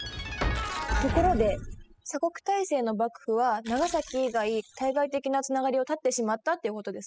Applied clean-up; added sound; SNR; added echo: classical method spectral subtraction.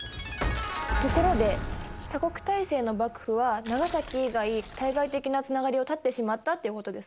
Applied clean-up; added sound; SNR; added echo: none; Tearing; 16 dB; none.